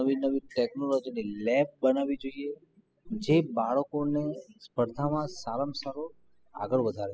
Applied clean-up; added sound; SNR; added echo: classical method spectral subtraction.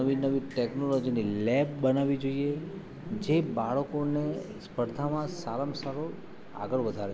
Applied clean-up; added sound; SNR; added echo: none; Drip; 17 dB; none.